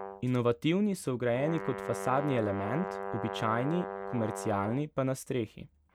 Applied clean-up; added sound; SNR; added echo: none; Brass instrument; 8 dB; none.